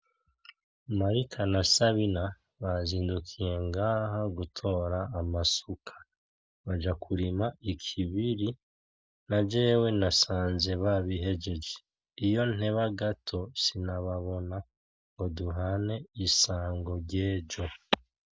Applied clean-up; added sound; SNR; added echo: none; none; none; none.